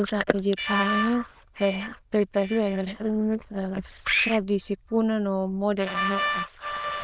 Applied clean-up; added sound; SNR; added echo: neural diffusion model UNIVERSE++.